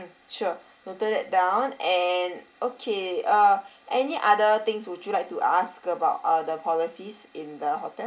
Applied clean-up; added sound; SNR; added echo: none; none; none; reverberation time 0.2 s.